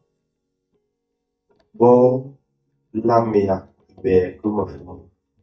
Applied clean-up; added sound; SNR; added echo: neural mask model DeepFilterNet 3.